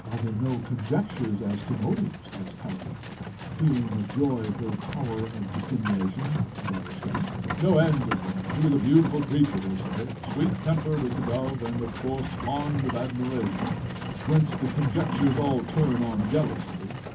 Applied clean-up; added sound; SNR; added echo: none; Livestock, farm animals, working animals; 6 dB; reverberation time 0.3 s.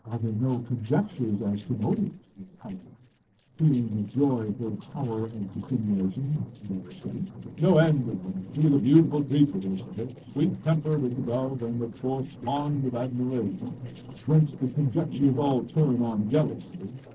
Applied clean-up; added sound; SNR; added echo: neural separator model SepFormer DNS4.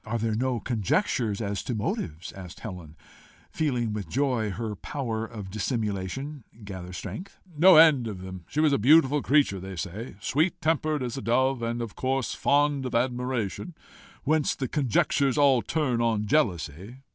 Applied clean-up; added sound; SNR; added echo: none; none; none; none.